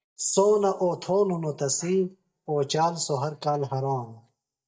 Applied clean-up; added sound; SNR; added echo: neural mask model DeepFilterNet 3.